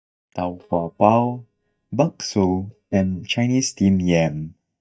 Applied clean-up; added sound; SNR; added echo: neural mask model DeepFilterNet 3.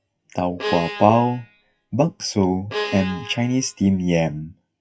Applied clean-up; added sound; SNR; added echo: classical method WPE with log-MMSE.